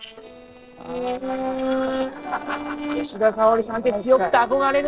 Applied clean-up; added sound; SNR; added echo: neural separator model SepFormer DNS4.